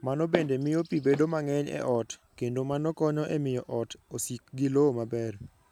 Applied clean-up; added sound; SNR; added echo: none; Walk, footsteps; 11 dB; none.